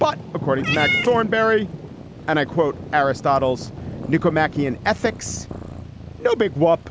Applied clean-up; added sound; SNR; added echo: none; Meow / Purr + Thunder / Rain; 9 dB; none.